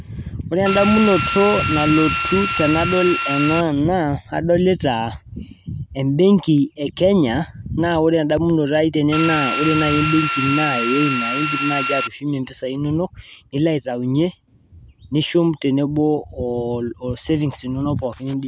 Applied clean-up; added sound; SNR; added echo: none; Drill; 2 dB; none.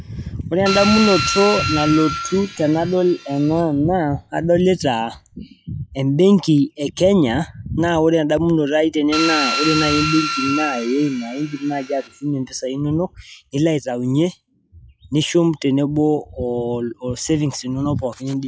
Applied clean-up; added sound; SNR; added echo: classical method log-MMSE.